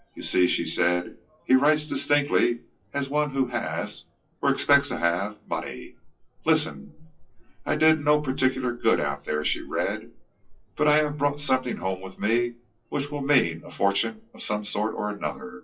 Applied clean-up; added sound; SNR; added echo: classical method WPE with log-MMSE.